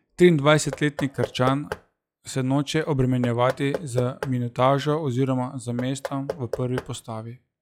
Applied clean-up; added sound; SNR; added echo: classical method log-MMSE.